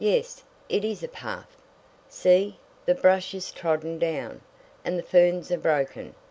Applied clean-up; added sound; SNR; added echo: none; none; none; none.